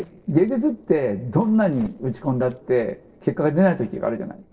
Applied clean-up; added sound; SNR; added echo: neural separator model SepFormer DNS4.